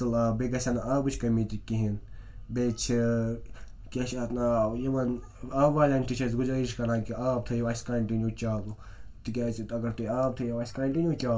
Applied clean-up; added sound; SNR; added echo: none; none; none; reverberation time 0.2 s.